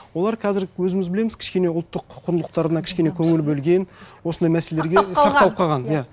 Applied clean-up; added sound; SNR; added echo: none; none; none; none.